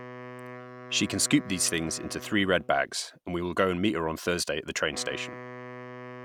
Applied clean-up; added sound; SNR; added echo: none; Wind instrument, woodwind instrument; 15 dB; none.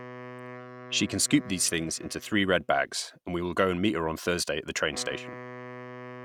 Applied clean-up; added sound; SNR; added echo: neural mask model RNNoise.